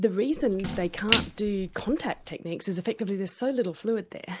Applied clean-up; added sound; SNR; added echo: none; Splash, splatter; 6 dB; none.